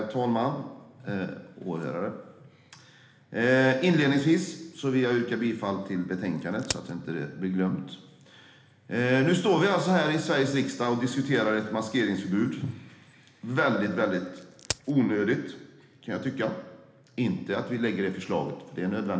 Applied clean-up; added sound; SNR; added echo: none; Crack; 14 dB; reverberation time 1.1 s.